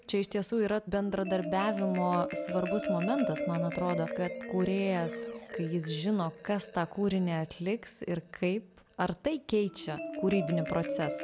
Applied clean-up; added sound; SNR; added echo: none; Marimba, xylophone; 7 dB; none.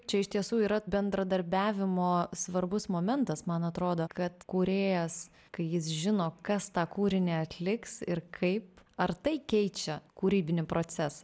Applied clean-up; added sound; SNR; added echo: none; none; none; none.